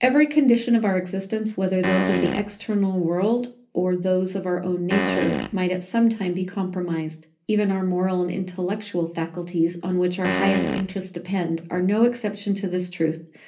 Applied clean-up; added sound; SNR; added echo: none; Fart; 2 dB; reverberation time 0.3 s.